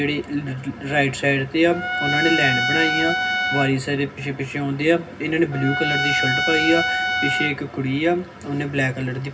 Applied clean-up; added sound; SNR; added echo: none; Trumpet; 2 dB; reverberation time 0.4 s.